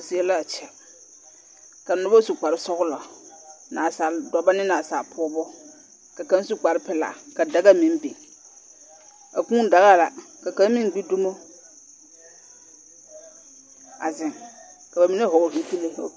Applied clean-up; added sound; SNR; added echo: none; none; none; none.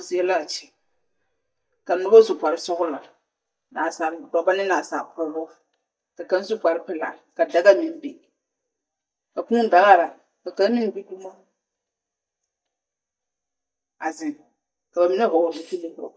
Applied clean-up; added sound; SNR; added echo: neural mask model DeepFilterNet 3.